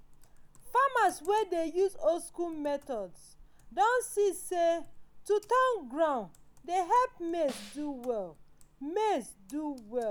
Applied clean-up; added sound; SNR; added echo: none; Computer keyboard + Snare drum; 19 dB; none.